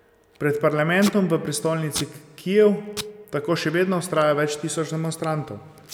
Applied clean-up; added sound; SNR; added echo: none; Packing tape, duct tape; 18 dB; none.